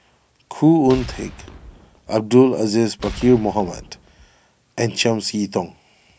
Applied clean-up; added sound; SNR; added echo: none; Boom; 16 dB; none.